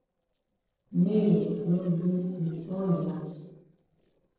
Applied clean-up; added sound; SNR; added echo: neural separator model SepFormer DNS4.